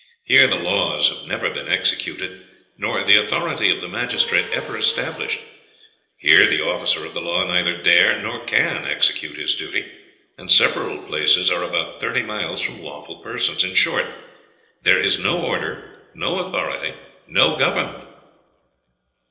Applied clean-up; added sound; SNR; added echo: neural separator model SepFormer DNS4.